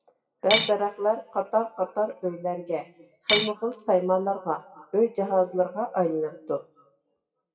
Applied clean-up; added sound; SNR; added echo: classical method WPE with log-MMSE.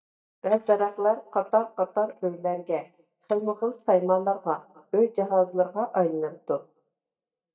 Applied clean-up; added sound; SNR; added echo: neural mask model DeepFilterNet 3.